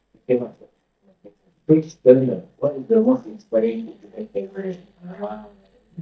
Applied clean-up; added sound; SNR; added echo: neural mask model DeepFilterNet 3.